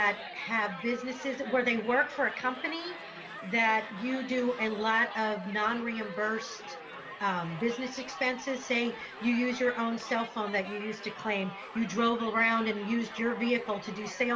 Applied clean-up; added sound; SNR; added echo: none; Crowd; 12 dB; none.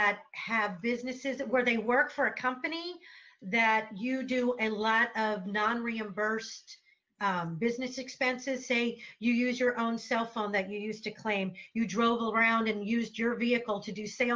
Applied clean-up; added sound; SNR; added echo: none; none; none; none.